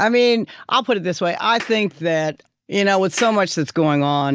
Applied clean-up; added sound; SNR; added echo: neural mask model DeepFilterNet 3.